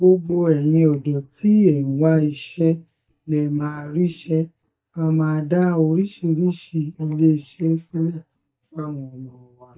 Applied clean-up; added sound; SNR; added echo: neural mask model DeepFilterNet 3.